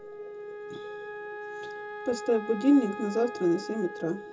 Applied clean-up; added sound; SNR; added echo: none; Wind instrument, woodwind instrument; 10 dB; reverberation time 0.2 s.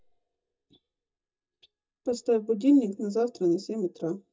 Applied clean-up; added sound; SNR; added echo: neural mask model DeepFilterNet 3.